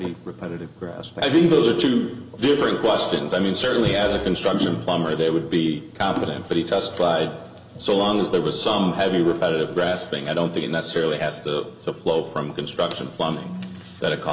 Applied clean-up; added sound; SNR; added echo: none; Musical instrument; 18 dB; reverberation time 0.5 s.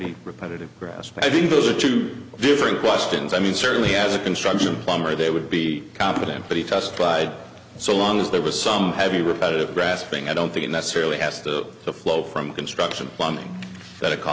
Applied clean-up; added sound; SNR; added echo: none; none; none; none.